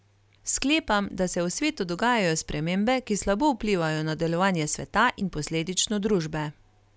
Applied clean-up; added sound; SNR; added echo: none; none; none; none.